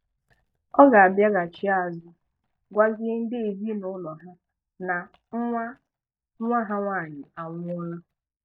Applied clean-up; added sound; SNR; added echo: neural mask model DeepFilterNet 3.